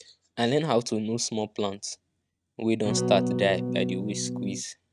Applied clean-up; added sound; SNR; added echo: neural mask model RNNoise.